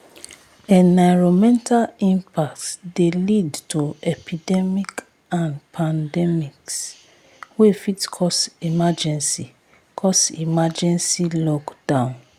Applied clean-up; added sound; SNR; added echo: none; none; none; none.